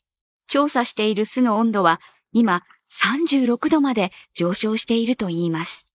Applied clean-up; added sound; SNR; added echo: neural mask model Resemble Enhance denoiser.